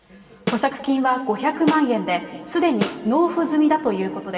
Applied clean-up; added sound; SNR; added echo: none; Snare drum; 11 dB; reverberation time 2.6 s.